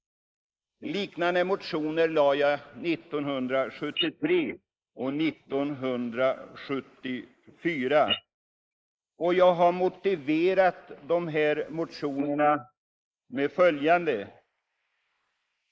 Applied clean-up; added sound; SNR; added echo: neural mask model Resemble Enhance denoiser.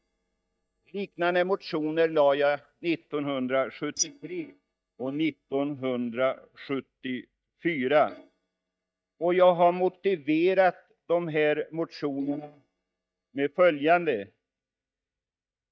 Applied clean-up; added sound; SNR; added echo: neural mask model DeepFilterNet 3.